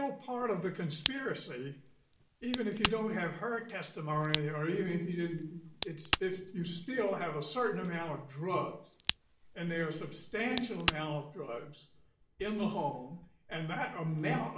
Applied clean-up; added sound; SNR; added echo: none; Crack; -2 dB; reverberation time 0.4 s.